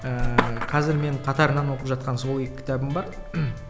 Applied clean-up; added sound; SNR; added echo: none; Skateboard; 9 dB; none.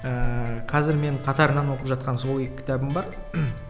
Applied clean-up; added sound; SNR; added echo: none; none; none; none.